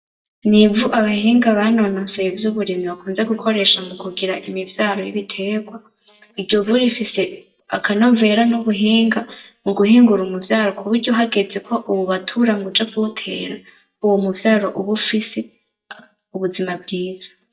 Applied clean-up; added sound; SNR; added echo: neural mask model DeepFilterNet 3.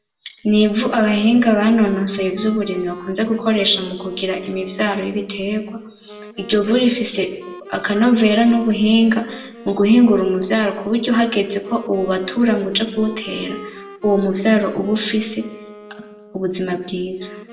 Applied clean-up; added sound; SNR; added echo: none; Wind instrument, woodwind instrument; 20 dB; reverberation time 0.6 s.